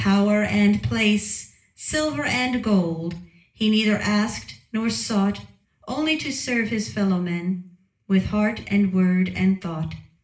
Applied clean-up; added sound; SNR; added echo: none; none; none; reverberation time 0.4 s.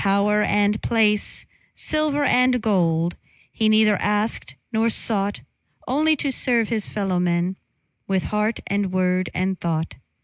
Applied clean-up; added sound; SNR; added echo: none; none; none; none.